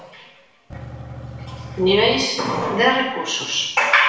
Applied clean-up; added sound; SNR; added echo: none; Engine / Truck / Car; 13 dB; reverberation time 0.9 s.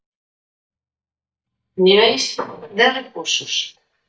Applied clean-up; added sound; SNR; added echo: neural mask model DeepFilterNet 3.